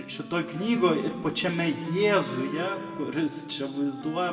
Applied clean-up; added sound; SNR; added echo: none; Wind instrument, woodwind instrument; 14 dB; reverberation time 1.7 s.